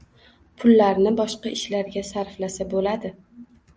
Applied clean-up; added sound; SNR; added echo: none; none; none; none.